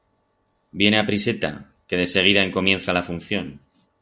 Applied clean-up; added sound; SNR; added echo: none; none; none; none.